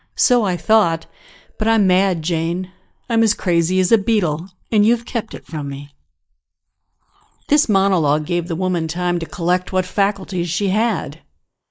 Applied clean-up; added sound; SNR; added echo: neural mask model Resemble Enhance denoiser.